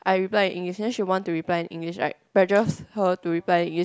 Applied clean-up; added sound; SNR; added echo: none; none; none; none.